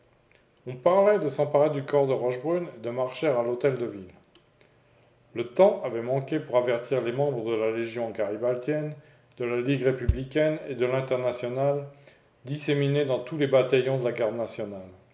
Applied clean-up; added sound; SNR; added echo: none; Bass drum; 8 dB; none.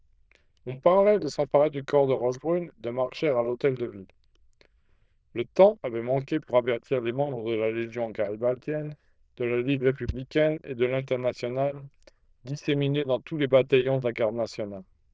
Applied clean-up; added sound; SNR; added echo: neural diffusion model UNIVERSE++.